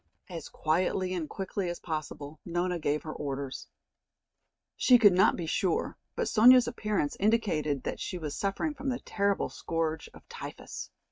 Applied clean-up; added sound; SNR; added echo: neural mask model RNNoise.